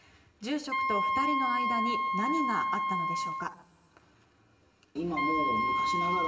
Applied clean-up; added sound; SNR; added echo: none; Wind instrument, woodwind instrument; -5 dB; reverberation time 2.9 s.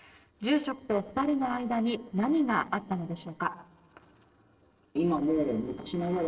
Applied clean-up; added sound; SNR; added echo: neural separator model SepFormer DNS4.